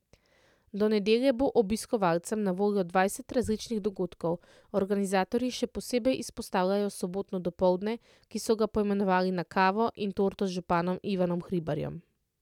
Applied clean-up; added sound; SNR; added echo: none; none; none; none.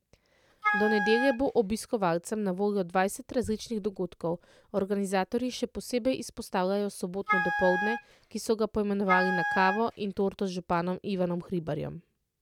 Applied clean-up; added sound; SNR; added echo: none; Wind instrument, woodwind instrument; 1 dB; none.